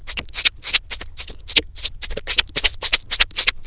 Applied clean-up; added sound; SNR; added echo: neural diffusion model UNIVERSE++.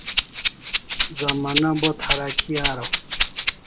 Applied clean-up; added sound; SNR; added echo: none; Rattle (instrument); -2 dB; none.